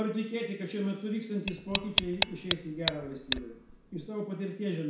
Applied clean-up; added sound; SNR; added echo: none; Tick; -5 dB; reverberation time 0.6 s.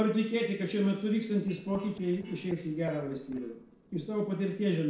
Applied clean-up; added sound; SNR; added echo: neural separator model SepFormer DNS4.